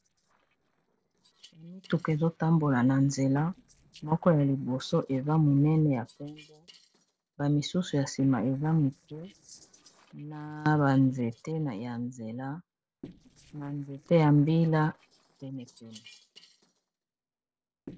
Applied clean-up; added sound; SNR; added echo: neural separator model SepFormer DNS4.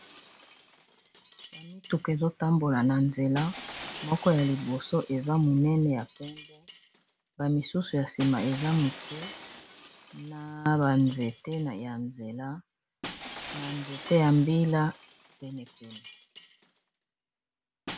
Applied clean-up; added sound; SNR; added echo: none; Shatter; 14 dB; none.